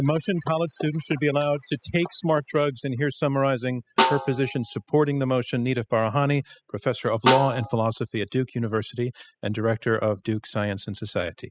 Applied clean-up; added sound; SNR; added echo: classical method spectral subtraction.